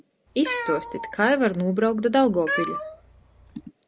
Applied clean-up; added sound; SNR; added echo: none; Cat; 9 dB; none.